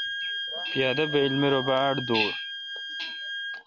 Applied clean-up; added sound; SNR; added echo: none; Wind instrument, woodwind instrument; 5 dB; none.